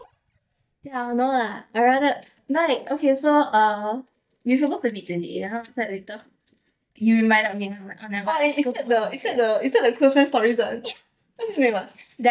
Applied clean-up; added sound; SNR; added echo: neural mask model DeepFilterNet 3.